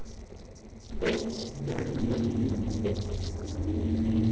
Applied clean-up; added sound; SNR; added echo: neural separator model SepFormer DNS4.